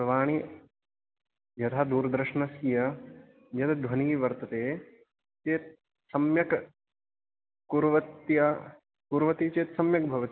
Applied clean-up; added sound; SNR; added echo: none; none; none; none.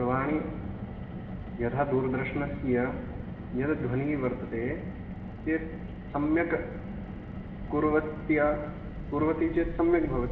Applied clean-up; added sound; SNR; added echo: none; Car; 8 dB; reverberation time 2.7 s.